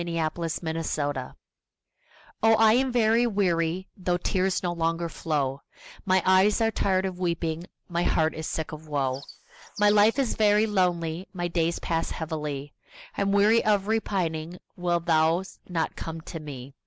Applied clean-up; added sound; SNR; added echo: neural mask model Resemble Enhance denoiser.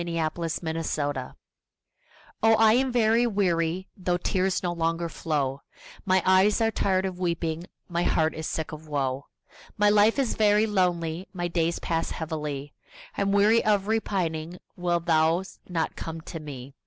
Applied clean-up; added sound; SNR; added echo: none; none; none; none.